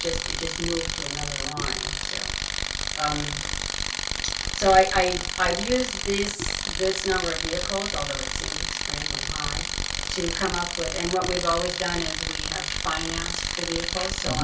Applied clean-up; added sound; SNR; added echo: none; Tools; 1 dB; reverberation time 0.2 s.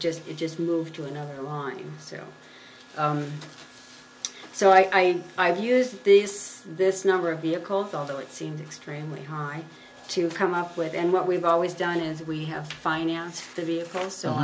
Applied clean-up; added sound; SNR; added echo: none; none; none; none.